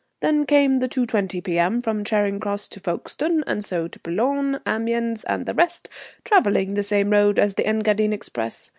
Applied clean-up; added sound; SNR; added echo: none; none; none; none.